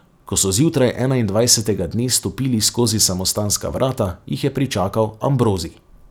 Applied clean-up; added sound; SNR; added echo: none; none; none; none.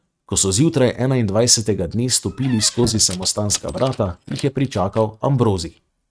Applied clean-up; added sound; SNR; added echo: neural mask model RNNoise.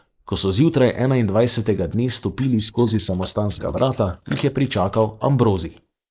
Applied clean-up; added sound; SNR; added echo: neural mask model Resemble Enhance denoiser.